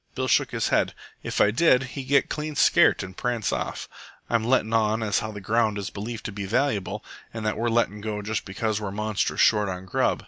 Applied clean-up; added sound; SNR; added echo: none; none; none; none.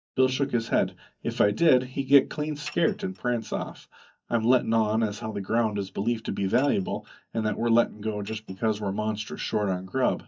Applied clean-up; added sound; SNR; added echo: neural mask model DeepFilterNet 3.